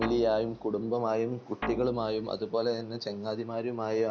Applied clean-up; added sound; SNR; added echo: none; Guitar; 10 dB; none.